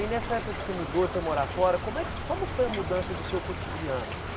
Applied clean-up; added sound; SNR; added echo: none; Stream / Trickle, dribble; 4 dB; none.